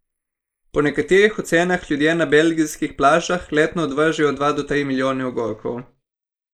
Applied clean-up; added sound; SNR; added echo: neural mask model Resemble Enhance denoiser.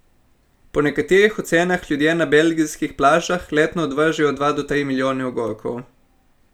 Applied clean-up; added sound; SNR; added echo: none; none; none; none.